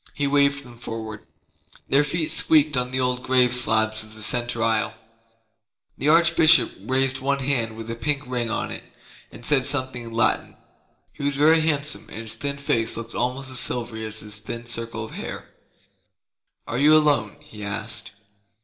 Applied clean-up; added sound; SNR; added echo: neural separator model SepFormer DNS4.